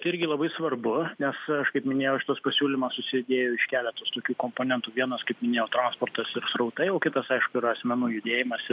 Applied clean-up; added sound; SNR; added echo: none; none; none; none.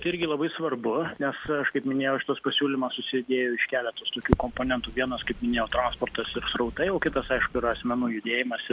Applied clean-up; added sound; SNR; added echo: none; Crackle; 11 dB; none.